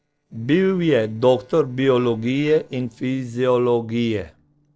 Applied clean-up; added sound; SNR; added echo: neural separator model SepFormer DNS4.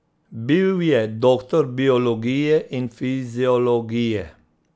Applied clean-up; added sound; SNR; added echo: none; none; none; none.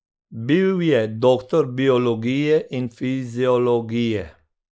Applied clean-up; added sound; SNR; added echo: neural mask model Resemble Enhance denoiser.